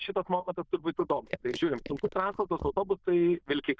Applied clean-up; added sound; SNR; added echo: neural diffusion model UNIVERSE++.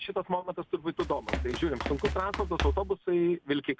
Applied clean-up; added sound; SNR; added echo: none; Run; 3 dB; none.